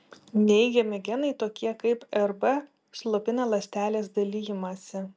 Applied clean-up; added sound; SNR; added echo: none; none; none; none.